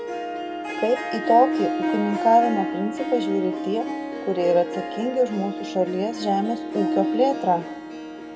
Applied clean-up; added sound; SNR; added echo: none; Harp; 4 dB; reverberation time 1.7 s.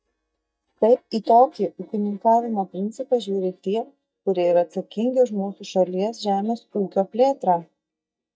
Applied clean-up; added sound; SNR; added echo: neural mask model DeepFilterNet 3.